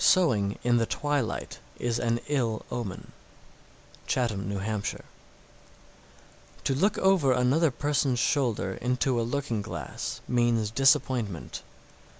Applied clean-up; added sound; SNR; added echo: none; none; none; none.